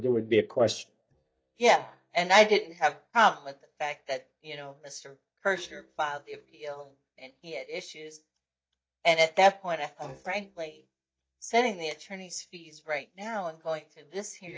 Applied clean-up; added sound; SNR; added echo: neural mask model DeepFilterNet 3.